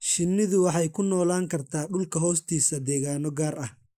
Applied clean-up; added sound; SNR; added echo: neural mask model Resemble Enhance denoiser.